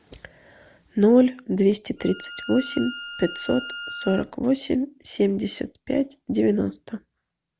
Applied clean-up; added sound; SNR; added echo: none; Bowed string instrument; 13 dB; none.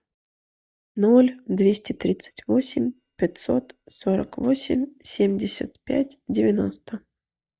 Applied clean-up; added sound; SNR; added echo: neural mask model DeepFilterNet 3.